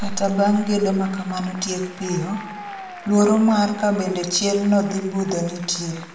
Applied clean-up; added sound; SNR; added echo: none; Applause; 18 dB; reverberation time 0.7 s.